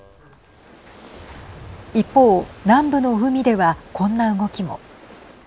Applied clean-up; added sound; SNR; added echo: none; none; none; none.